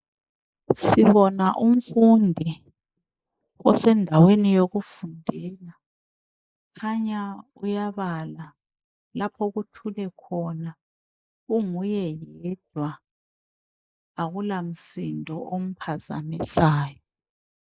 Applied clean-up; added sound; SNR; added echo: neural mask model Resemble Enhance denoiser.